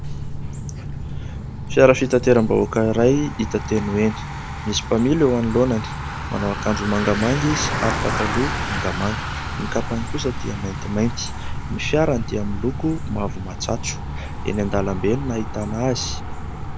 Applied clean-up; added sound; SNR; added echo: none; Bicycle; 5 dB; none.